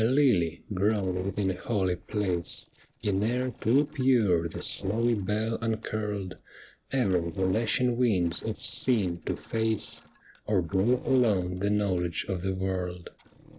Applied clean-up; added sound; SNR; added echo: neural separator model SepFormer DNS4.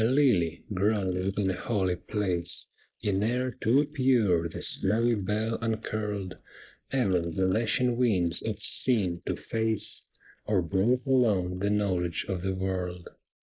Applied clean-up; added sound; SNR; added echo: neural mask model Resemble Enhance denoiser.